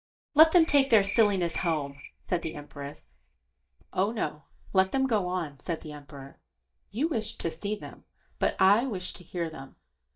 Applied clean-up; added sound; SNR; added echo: neural mask model DeepFilterNet 3.